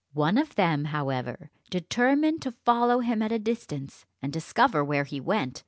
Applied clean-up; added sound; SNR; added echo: none; none; none; none.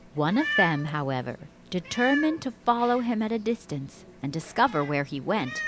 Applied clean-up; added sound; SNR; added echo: none; Meow; 9 dB; none.